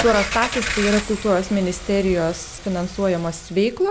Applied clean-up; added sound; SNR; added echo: none; Engine / Car; 9 dB; none.